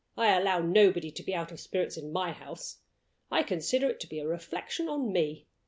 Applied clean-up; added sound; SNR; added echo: none; none; none; none.